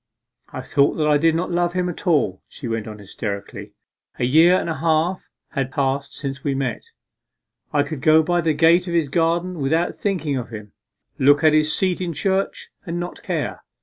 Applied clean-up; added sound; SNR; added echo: none; none; none; none.